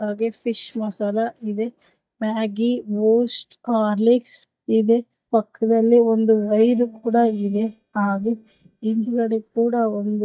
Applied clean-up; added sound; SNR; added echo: neural mask model DeepFilterNet 3.